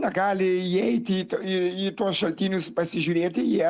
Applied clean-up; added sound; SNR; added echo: none; none; none; none.